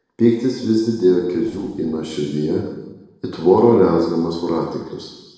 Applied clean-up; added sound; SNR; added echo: neural separator model SepFormer DNS4.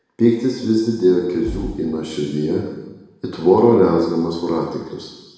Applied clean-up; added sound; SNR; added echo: none; Fireworks; 18 dB; reverberation time 1.1 s.